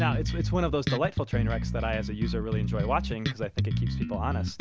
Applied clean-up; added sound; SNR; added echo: none; Bass guitar; -2 dB; none.